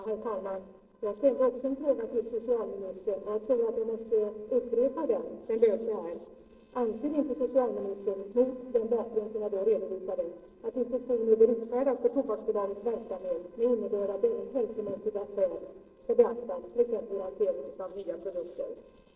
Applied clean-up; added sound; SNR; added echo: neural separator model SepFormer DNS4.